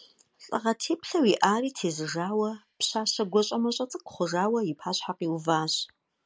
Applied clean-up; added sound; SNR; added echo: none; none; none; none.